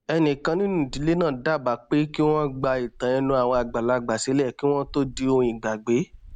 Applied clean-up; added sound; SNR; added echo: neural mask model DeepFilterNet 3.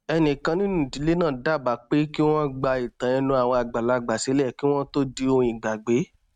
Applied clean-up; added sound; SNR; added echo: neural mask model RNNoise.